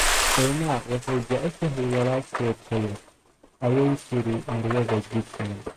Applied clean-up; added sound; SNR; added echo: neural mask model RNNoise.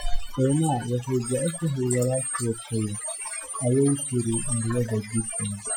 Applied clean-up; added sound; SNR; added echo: classical method Wiener filter.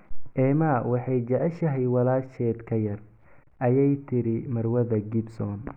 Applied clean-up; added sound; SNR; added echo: none; none; none; none.